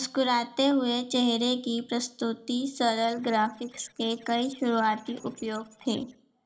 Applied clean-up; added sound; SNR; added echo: neural separator model SepFormer DNS4.